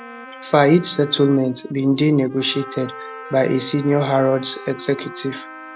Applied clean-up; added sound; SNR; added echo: none; Wind instrument, woodwind instrument + Wind instrument, woodwind instrument; 16 dB; none.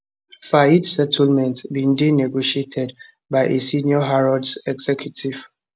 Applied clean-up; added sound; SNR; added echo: none; none; none; none.